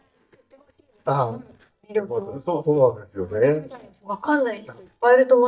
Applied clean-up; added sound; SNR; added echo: neural mask model DeepFilterNet 3.